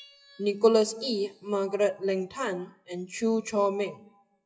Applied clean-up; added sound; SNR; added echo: classical method WPE with log-MMSE.